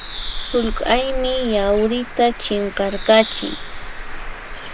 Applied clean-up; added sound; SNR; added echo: none; Bird; 7 dB; none.